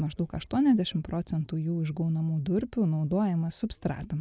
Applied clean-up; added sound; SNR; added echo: none; none; none; none.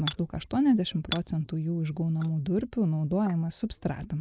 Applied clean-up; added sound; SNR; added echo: neural mask model Resemble Enhance denoiser.